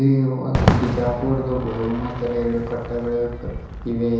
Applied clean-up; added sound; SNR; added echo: none; Fireworks; 4 dB; reverberation time 1.0 s.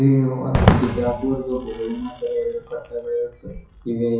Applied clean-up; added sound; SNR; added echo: classical method WPE with log-MMSE.